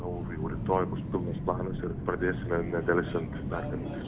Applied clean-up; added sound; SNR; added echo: none; Subway, metro, underground; 2 dB; none.